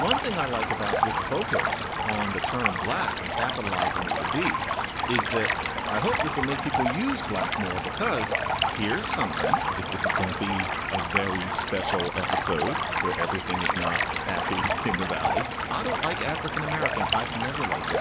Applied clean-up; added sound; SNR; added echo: none; Stream; -4 dB; none.